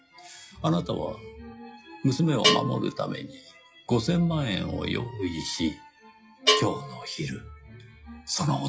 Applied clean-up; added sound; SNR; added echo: classical method WPE with log-MMSE.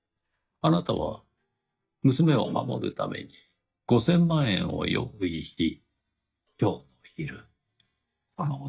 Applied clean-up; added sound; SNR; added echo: neural mask model DeepFilterNet 3.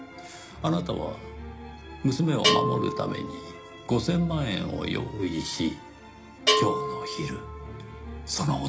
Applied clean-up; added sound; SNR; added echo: none; Bell; 3 dB; reverberation time 0.4 s.